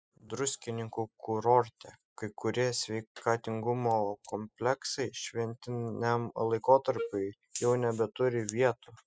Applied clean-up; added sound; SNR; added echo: classical method spectral subtraction.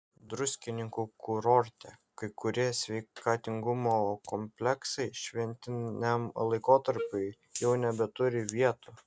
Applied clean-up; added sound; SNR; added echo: none; Wind instrument, woodwind instrument; 9 dB; none.